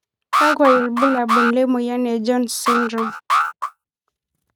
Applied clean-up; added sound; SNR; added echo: neural mask model RNNoise.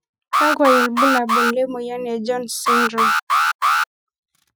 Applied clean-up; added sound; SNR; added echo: classical method Wiener filter.